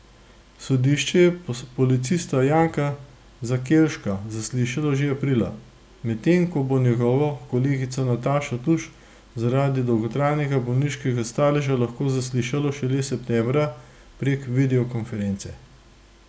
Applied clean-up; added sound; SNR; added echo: none; none; none; none.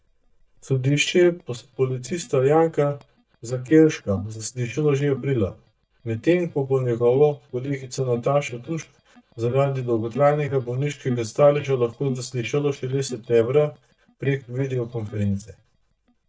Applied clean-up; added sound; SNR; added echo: neural mask model DeepFilterNet 3.